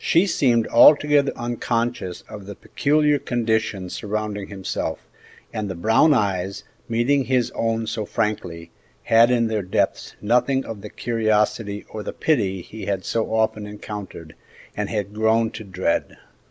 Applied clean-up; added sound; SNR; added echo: none; none; none; none.